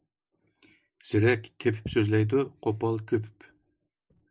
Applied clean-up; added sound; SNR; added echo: none; none; none; none.